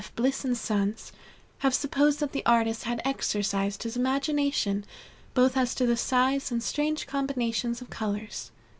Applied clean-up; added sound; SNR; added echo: none; none; none; none.